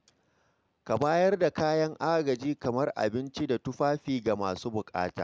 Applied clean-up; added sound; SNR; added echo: none; none; none; none.